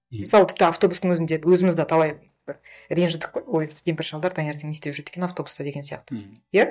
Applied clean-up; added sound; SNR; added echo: neural mask model DeepFilterNet 3.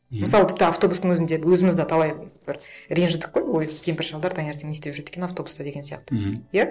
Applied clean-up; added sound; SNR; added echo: neural separator model SepFormer DNS4.